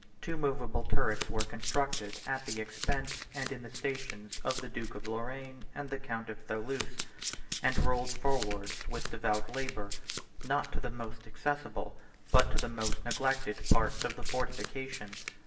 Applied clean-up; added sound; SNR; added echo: none; Domestic sounds, home sounds; 15 dB; reverberation time 0.7 s.